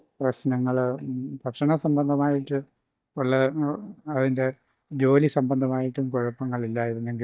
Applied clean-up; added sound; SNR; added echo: neural mask model DeepFilterNet 3.